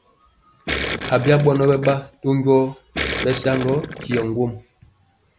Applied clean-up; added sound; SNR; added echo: none; Gurgling; 7 dB; none.